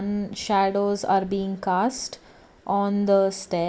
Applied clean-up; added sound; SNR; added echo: none; none; none; none.